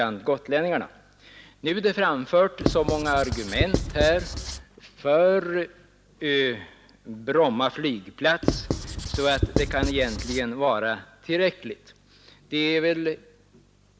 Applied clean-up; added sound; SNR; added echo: none; Writing; 2 dB; none.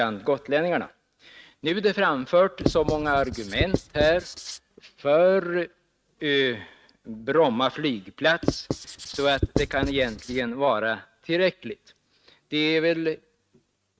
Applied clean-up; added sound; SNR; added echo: neural mask model RNNoise.